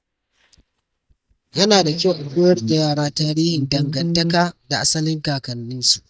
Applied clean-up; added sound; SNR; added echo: neural mask model DeepFilterNet 3.